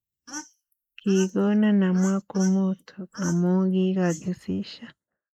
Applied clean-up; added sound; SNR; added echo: neural mask model Resemble Enhance denoiser.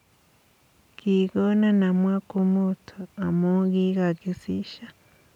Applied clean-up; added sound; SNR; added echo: none; none; none; none.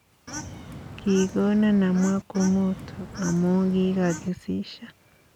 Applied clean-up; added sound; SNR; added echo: none; Bird / Fowl; 13 dB; none.